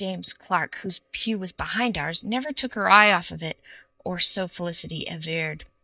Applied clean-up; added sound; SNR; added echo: neural mask model DeepFilterNet 3.